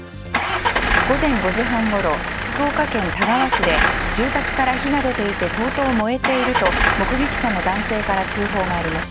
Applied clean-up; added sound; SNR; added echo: none; Engine starting / Car; 0 dB; none.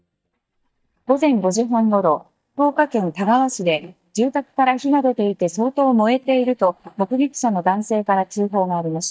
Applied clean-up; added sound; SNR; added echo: neural mask model DeepFilterNet 3.